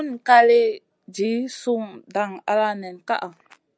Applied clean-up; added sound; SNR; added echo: none; none; none; none.